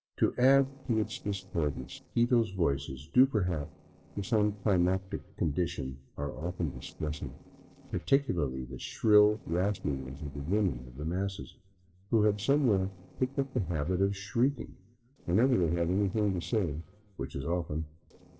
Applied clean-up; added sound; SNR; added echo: neural separator model SepFormer DNS4.